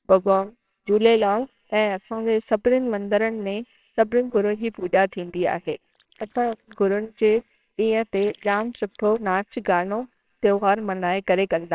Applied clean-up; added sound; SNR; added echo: neural separator model SepFormer WHAMR!.